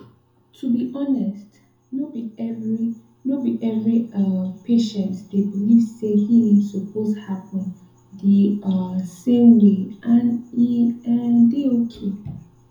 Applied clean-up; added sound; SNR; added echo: none; none; none; reverberation time 0.6 s.